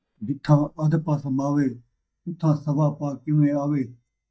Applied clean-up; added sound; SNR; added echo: neural mask model DeepFilterNet 3.